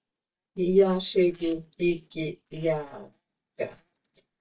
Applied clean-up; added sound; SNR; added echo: neural mask model DeepFilterNet 3.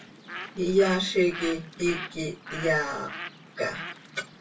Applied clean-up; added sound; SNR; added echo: none; Bird; 12 dB; reverberation time 0.2 s.